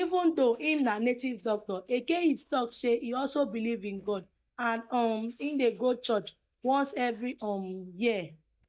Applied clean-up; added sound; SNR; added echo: neural mask model DeepFilterNet 3.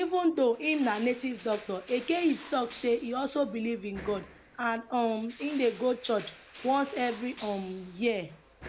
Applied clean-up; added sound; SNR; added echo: none; Crushing; 19 dB; none.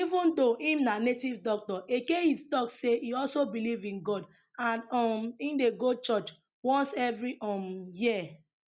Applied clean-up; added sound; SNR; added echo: none; none; none; none.